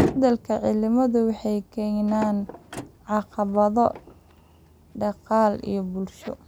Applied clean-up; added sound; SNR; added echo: none; Motor vehicle (road); 11 dB; none.